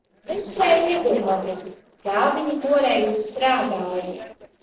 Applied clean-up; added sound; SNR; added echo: neural separator model SepFormer DNS4.